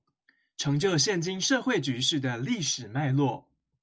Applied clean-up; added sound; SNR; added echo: none; none; none; none.